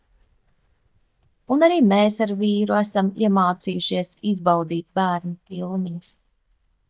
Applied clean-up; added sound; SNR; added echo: neural mask model DeepFilterNet 3.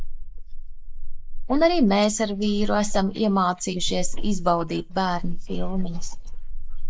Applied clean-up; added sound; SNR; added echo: neural mask model Resemble Enhance denoiser.